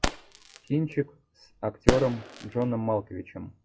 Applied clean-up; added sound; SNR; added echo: classical method log-MMSE.